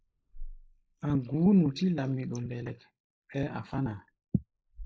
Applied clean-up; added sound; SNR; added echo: neural mask model Resemble Enhance denoiser.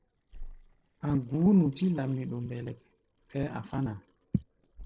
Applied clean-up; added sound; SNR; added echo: neural separator model SepFormer DNS4.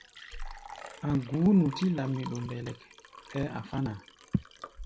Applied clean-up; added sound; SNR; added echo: none; Liquid; 15 dB; none.